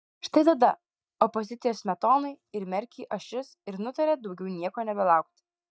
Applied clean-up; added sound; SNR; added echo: neural mask model DeepFilterNet 3.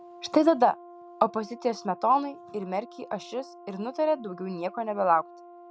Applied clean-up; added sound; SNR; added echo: none; Brass instrument; 19 dB; none.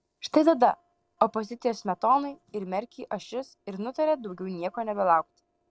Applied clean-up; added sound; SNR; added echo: neural separator model SepFormer DNS4.